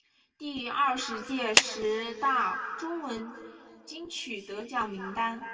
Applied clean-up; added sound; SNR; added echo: none; Clapping; -3 dB; reverberation time 2.7 s.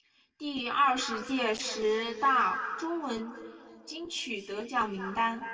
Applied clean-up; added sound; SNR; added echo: neural separator model SepFormer DNS4.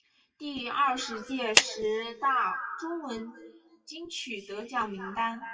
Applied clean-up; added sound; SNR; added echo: classical method WPE with log-MMSE.